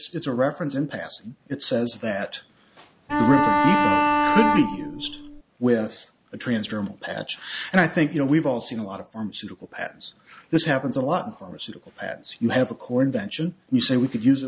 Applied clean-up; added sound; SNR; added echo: none; Bowed string instrument; -4 dB; none.